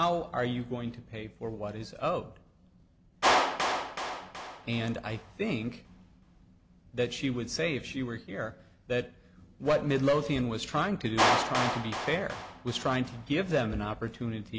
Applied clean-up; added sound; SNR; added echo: none; Clapping; 3 dB; none.